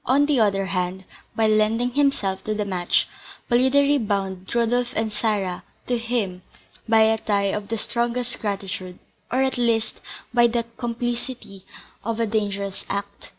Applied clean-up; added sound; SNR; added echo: none; none; none; none.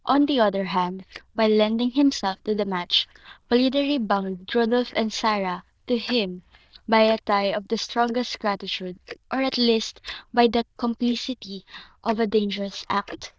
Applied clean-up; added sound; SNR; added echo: neural diffusion model UNIVERSE++.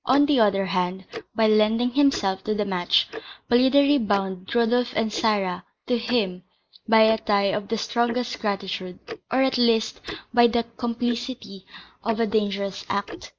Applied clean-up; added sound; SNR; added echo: neural mask model Resemble Enhance denoiser.